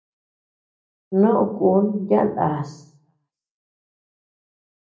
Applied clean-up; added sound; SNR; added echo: none; none; none; reverberation time 0.5 s.